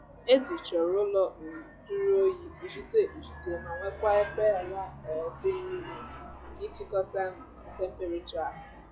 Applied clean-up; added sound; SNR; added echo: classical method log-MMSE.